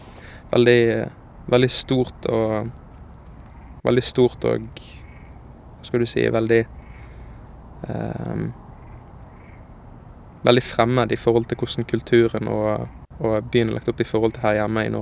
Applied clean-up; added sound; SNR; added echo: none; Insect / Frog; 19 dB; none.